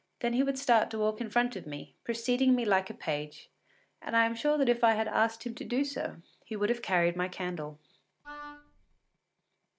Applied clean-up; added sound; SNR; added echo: none; Wind instrument, woodwind instrument; 16 dB; none.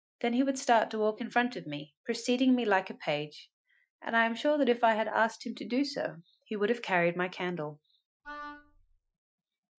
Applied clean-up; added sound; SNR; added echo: classical method Wiener filter.